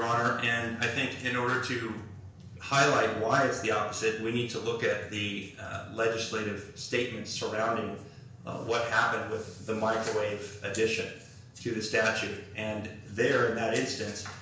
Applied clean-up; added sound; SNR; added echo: none; none; none; reverberation time 0.5 s.